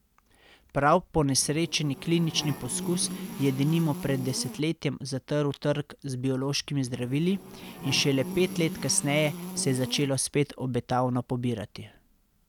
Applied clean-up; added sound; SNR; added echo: none; Buzz; 11 dB; none.